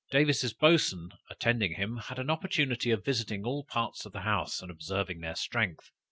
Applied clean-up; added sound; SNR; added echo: none; none; none; none.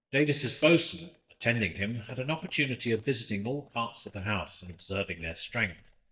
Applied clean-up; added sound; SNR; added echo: neural mask model DeepFilterNet 3.